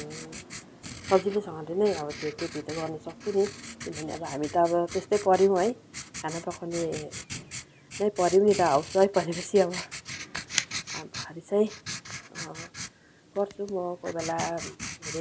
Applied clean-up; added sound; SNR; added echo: none; Writing; 11 dB; none.